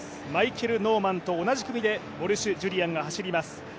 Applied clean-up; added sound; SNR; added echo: none; none; none; none.